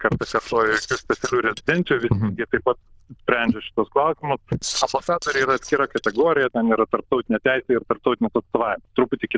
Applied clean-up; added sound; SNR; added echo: neural diffusion model UNIVERSE++.